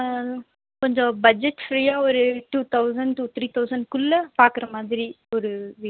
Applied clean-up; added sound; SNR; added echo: none; none; none; none.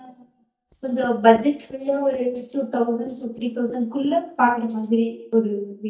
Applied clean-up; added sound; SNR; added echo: neural mask model DeepFilterNet 3.